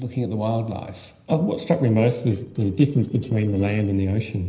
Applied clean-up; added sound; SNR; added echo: neural separator model SepFormer DNS4.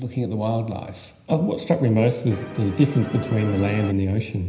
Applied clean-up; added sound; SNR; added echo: none; Musical instrument; 11 dB; reverberation time 0.9 s.